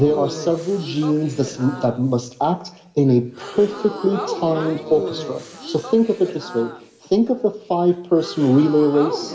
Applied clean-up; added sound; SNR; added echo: none; Crowd / Gasp; 12 dB; reverberation time 0.7 s.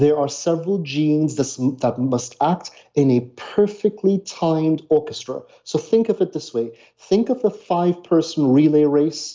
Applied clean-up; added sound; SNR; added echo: none; none; none; none.